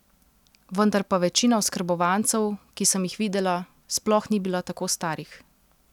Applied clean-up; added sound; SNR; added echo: none; none; none; none.